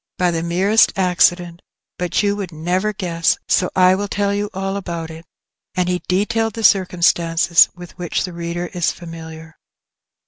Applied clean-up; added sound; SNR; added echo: none; none; none; none.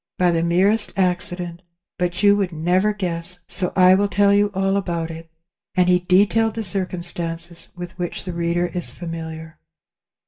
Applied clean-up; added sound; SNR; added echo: none; Explosion; 20 dB; reverberation time 0.2 s.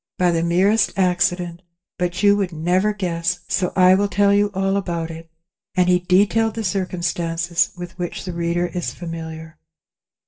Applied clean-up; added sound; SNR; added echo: neural separator model SepFormer DNS4.